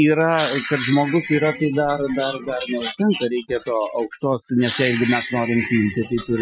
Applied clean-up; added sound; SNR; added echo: classical method Wiener filter.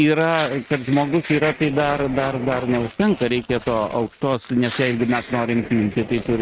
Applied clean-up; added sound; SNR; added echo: neural mask model RNNoise.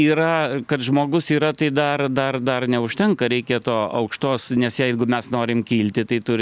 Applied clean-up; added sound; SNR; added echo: none; none; none; none.